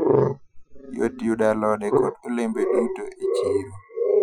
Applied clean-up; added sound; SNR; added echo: classical method Wiener filter.